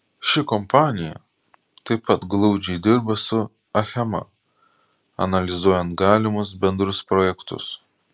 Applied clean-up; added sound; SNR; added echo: none; none; none; none.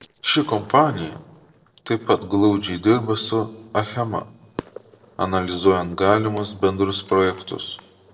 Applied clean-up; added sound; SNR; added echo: neural separator model SepFormer DNS4.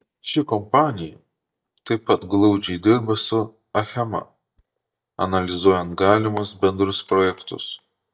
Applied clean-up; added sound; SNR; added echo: neural mask model DeepFilterNet 3.